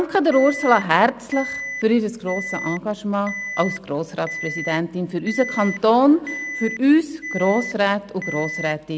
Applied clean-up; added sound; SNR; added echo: none; Alarm; 11 dB; none.